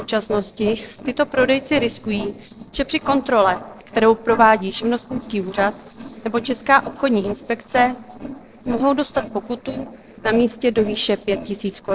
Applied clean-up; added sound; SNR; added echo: neural separator model SepFormer DNS4.